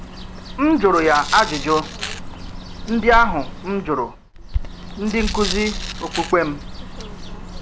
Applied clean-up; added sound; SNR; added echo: none; Tearing + Bird; 7 dB; none.